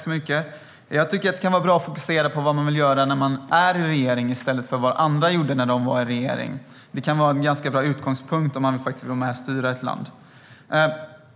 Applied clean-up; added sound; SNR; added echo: none; none; none; none.